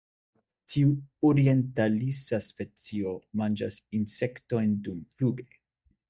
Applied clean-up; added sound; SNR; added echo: neural mask model DeepFilterNet 3.